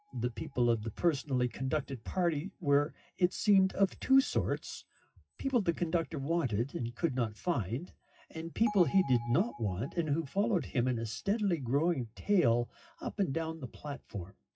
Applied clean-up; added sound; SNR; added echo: classical method WPE with log-MMSE.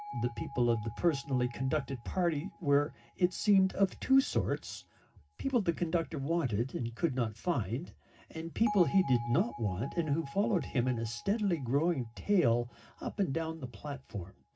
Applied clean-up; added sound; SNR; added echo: none; Bell; 19 dB; reverberation time 0.4 s.